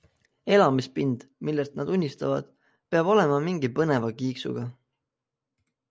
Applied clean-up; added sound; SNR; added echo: none; none; none; none.